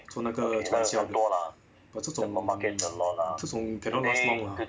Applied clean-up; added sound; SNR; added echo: none; none; none; none.